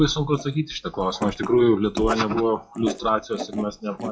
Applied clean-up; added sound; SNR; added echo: classical method WPE with log-MMSE.